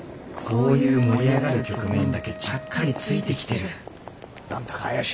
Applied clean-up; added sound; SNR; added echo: none; Wind instrument, woodwind instrument; 16 dB; none.